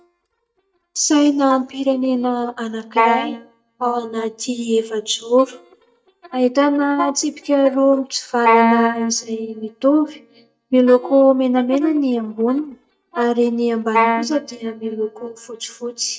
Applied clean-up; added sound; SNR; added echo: neural mask model DeepFilterNet 3.